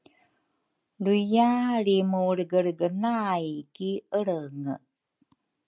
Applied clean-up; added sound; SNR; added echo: none; none; none; none.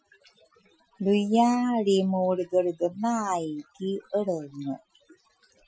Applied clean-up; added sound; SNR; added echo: classical method Wiener filter.